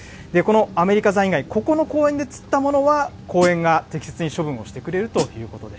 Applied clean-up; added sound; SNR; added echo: none; Hi-hat; 11 dB; none.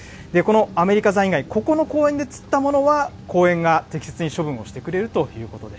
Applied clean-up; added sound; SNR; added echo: none; none; none; none.